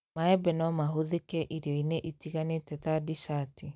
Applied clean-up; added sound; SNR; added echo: none; none; none; none.